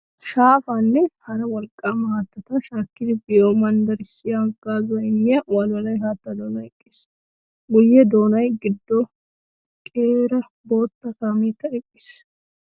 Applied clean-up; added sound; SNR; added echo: none; none; none; none.